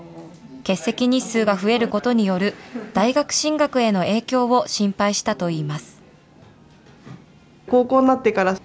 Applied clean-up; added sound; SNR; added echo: none; none; none; none.